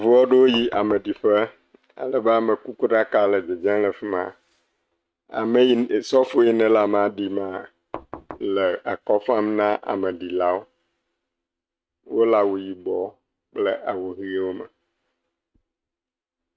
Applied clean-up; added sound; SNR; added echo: neural mask model RNNoise.